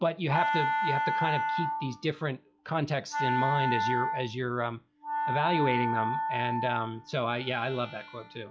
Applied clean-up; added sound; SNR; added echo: classical method log-MMSE.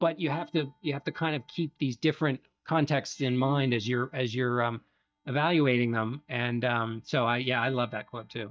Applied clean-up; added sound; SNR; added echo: neural mask model DeepFilterNet 3.